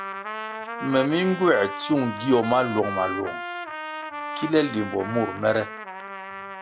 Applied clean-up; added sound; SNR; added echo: none; Trumpet; 8 dB; none.